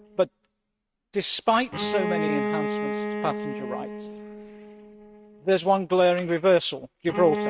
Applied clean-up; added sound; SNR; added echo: neural mask model RNNoise.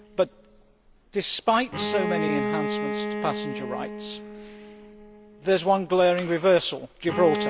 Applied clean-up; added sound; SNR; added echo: none; Bowed string instrument; 6 dB; none.